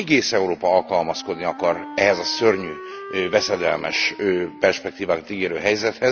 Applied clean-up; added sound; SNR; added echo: none; Wind instrument, woodwind instrument; 16 dB; none.